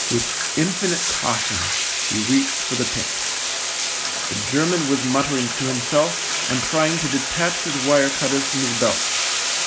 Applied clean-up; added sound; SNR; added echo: none; Bathtub (filling or washing); 0 dB; none.